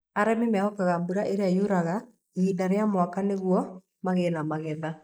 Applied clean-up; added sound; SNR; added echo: neural mask model Resemble Enhance denoiser.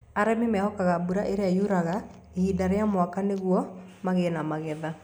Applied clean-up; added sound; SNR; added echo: none; none; none; none.